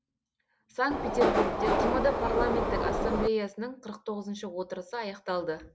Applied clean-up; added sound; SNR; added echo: none; Subway, metro, underground; -4 dB; none.